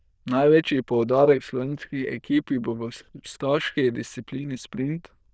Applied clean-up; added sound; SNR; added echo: neural diffusion model UNIVERSE++.